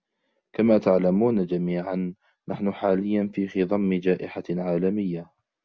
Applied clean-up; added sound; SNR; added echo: none; none; none; none.